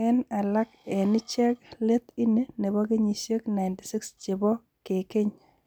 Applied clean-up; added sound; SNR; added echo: none; none; none; none.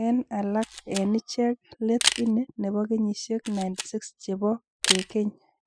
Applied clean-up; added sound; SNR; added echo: classical method spectral subtraction.